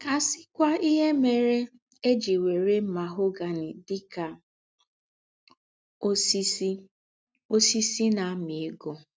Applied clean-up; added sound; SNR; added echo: none; none; none; none.